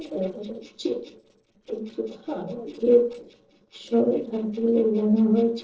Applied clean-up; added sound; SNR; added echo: neural separator model SepFormer DNS4.